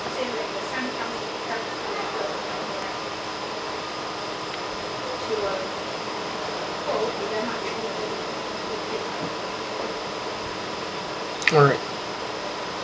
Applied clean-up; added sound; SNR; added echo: none; none; none; none.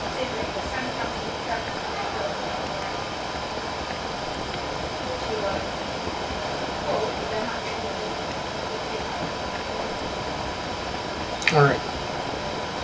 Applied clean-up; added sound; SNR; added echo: none; Boiling; 6 dB; reverberation time 2.1 s.